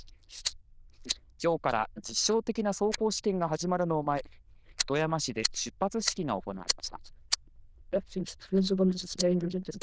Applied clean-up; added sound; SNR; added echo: neural diffusion model UNIVERSE++.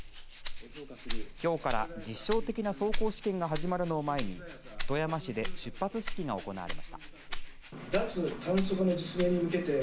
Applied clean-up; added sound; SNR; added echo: none; Rattle (instrument); 2 dB; none.